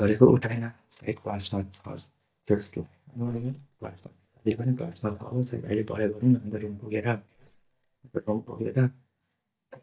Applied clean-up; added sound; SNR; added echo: neural mask model DeepFilterNet 3.